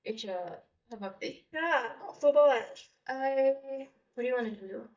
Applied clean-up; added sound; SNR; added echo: neural mask model DeepFilterNet 3.